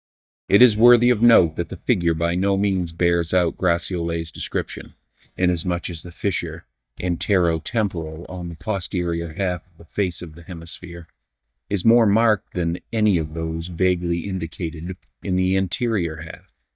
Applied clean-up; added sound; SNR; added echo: neural mask model DeepFilterNet 3.